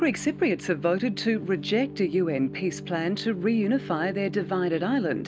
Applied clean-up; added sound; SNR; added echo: none; none; none; none.